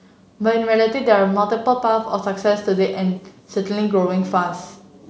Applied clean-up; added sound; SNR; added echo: none; none; none; none.